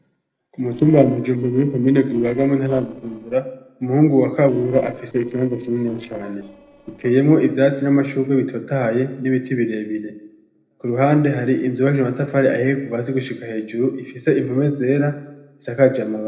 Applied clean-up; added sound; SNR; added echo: neural separator model SepFormer DNS4.